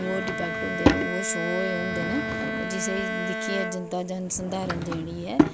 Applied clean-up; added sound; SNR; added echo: none; Bowed string instrument + Drawer open or close / Wood; -3 dB; none.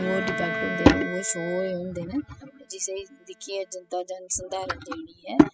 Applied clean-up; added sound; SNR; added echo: classical method spectral subtraction.